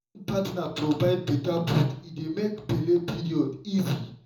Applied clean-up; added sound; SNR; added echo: none; none; none; reverberation time 0.6 s.